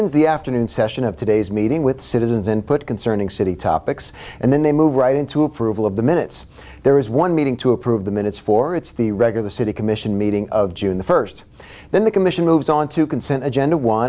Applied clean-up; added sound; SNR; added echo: none; none; none; none.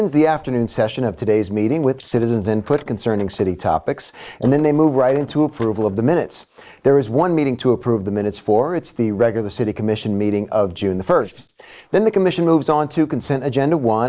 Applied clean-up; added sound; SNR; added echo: neural mask model Resemble Enhance denoiser.